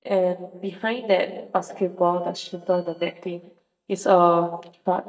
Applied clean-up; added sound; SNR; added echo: neural mask model DeepFilterNet 3.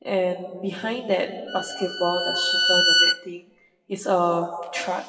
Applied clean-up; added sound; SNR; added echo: classical method WPE with log-MMSE.